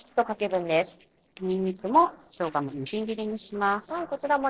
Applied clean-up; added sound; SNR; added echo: neural separator model SepFormer DNS4.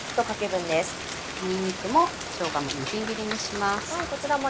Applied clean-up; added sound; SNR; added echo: none; Rain; 7 dB; none.